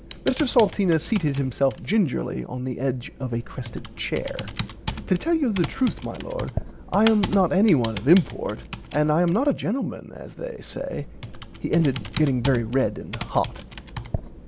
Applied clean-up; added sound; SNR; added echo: none; Computer keyboard; 11 dB; none.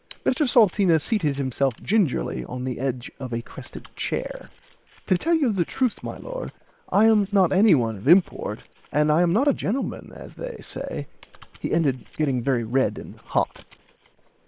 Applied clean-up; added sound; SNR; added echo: neural separator model SepFormer WHAM!.